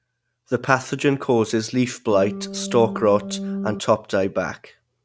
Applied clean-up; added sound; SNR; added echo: none; Organ; 7 dB; none.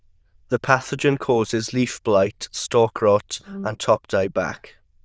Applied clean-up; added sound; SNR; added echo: neural diffusion model UNIVERSE++.